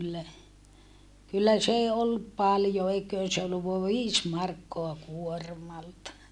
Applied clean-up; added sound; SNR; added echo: none; none; none; none.